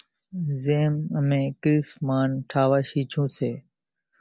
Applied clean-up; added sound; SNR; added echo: none; none; none; none.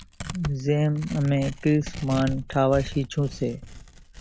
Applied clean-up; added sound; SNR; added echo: none; Tearing; 12 dB; none.